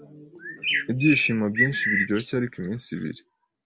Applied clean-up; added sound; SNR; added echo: none; Bird; 0 dB; none.